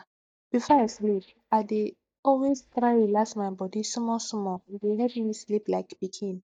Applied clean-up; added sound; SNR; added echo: neural mask model DeepFilterNet 3.